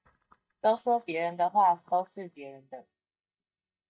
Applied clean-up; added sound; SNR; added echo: neural mask model DeepFilterNet 3.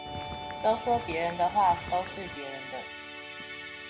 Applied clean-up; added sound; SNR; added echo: none; Walk, footsteps + Musical instrument; 8 dB; none.